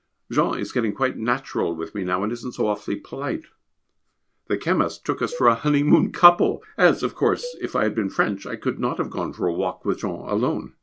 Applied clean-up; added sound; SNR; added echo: none; Cowbell; 19 dB; none.